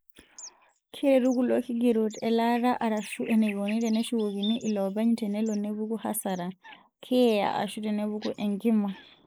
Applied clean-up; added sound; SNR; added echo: neural mask model Resemble Enhance denoiser.